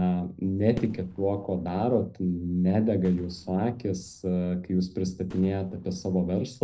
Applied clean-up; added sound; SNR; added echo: neural separator model SepFormer DNS4.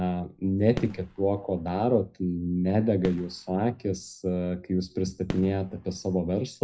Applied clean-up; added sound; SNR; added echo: classical method WPE with log-MMSE.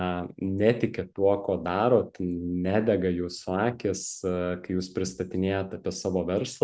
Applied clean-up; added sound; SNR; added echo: none; none; none; none.